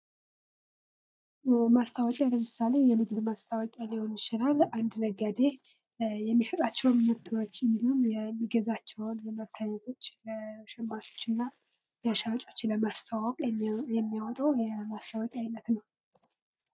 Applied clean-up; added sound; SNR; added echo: neural mask model DeepFilterNet 3.